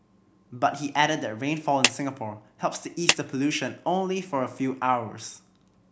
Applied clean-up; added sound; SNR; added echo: none; Clapping; 2 dB; none.